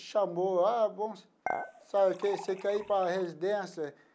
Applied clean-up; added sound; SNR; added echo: none; Dishes, pots, and pans / Chink, clink; 11 dB; none.